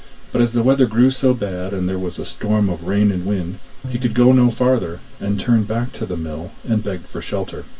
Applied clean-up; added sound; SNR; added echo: none; Bowed string instrument; 18 dB; reverberation time 0.1 s.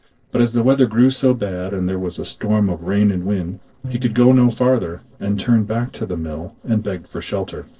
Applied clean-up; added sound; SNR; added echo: neural separator model SepFormer DNS4.